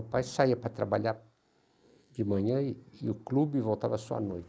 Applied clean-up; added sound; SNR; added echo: neural mask model Resemble Enhance denoiser.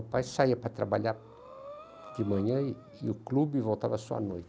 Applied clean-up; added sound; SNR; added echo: none; Breathing; 19 dB; none.